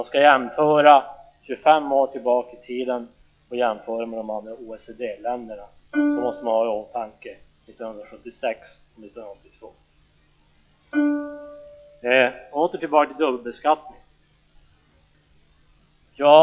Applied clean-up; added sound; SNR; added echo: classical method log-MMSE.